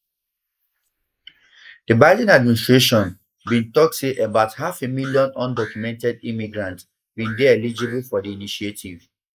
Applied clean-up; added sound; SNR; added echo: neural mask model Resemble Enhance denoiser.